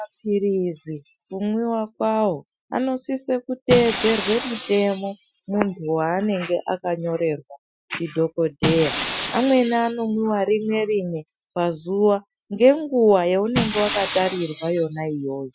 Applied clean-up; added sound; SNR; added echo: classical method Wiener filter.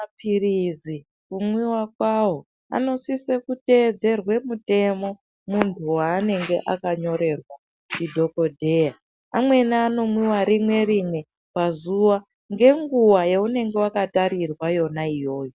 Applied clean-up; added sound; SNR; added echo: none; none; none; none.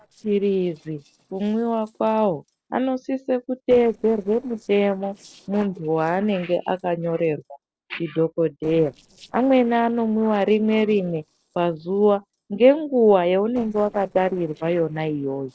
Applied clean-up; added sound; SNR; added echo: neural separator model SepFormer DNS4.